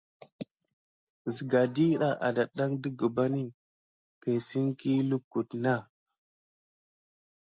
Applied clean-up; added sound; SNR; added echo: none; none; none; none.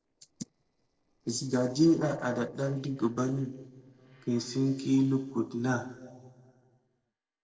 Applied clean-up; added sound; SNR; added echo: neural separator model SepFormer DNS4.